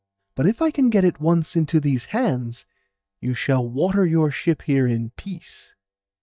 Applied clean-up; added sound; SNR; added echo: neural mask model DeepFilterNet 3.